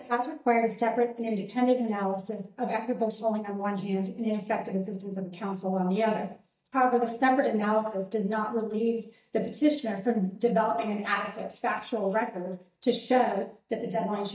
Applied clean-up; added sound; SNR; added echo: neural mask model DeepFilterNet 3.